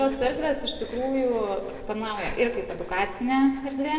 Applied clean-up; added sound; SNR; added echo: none; Breathing; 13 dB; reverberation time 0.7 s.